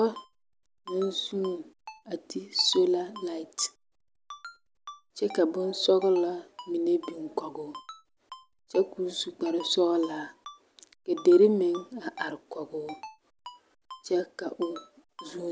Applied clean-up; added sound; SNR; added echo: none; Ringtone; 19 dB; none.